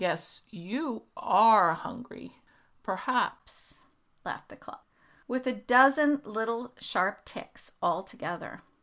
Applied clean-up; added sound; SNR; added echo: none; none; none; none.